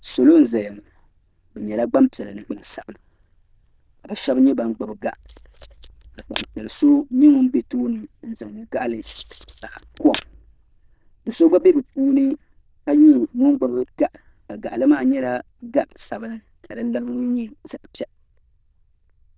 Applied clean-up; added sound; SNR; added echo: neural diffusion model UNIVERSE++.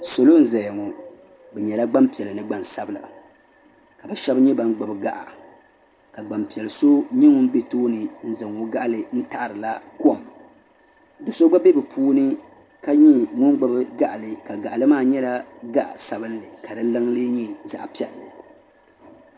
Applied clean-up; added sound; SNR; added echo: none; none; none; none.